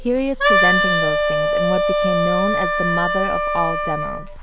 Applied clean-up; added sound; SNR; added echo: none; Wind instrument, woodwind instrument; -4 dB; none.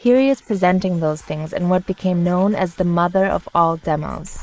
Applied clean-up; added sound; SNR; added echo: neural mask model Resemble Enhance denoiser.